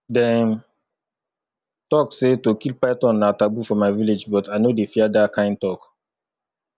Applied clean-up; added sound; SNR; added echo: none; none; none; none.